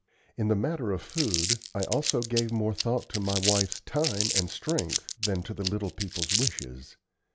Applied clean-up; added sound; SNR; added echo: none; Crumpling, crinkling; 2 dB; none.